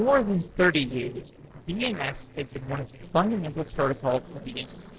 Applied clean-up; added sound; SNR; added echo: neural separator model SepFormer DNS4.